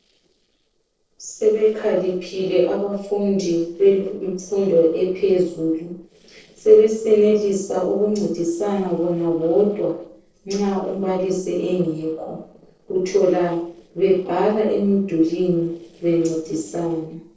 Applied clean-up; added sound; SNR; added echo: neural separator model SepFormer DNS4.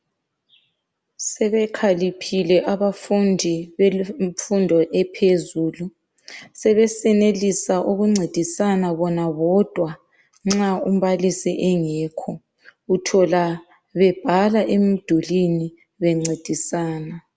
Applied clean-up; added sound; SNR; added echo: none; none; none; none.